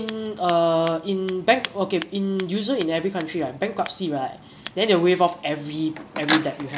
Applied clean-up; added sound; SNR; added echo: none; Scissors; 11 dB; none.